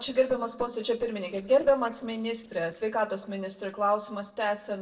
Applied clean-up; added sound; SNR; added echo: neural separator model SepFormer DNS4.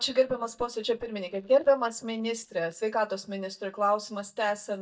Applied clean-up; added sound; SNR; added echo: neural mask model DeepFilterNet 3.